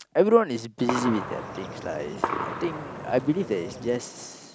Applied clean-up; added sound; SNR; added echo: none; Gunshot, gunfire; 6 dB; none.